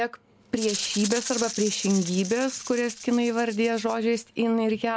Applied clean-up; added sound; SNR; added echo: none; Rattle (instrument); 11 dB; none.